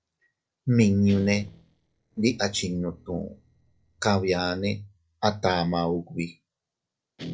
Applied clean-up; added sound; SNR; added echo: neural separator model SepFormer DNS4.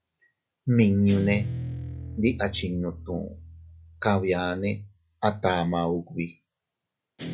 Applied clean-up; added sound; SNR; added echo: none; Guitar; 12 dB; none.